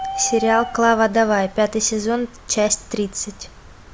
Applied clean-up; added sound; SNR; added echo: none; Bird; 13 dB; none.